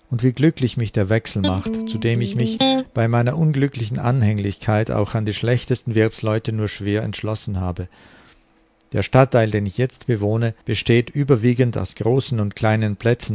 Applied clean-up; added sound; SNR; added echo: none; Electric guitar; 4 dB; none.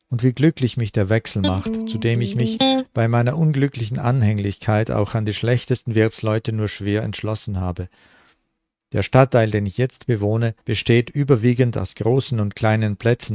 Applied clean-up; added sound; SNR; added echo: neural mask model RNNoise.